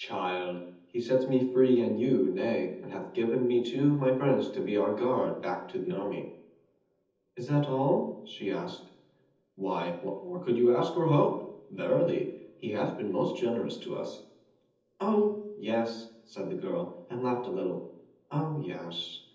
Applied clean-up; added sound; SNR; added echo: none; none; none; reverberation time 0.8 s.